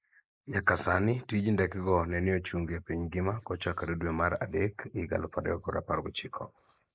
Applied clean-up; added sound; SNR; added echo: neural mask model Resemble Enhance denoiser.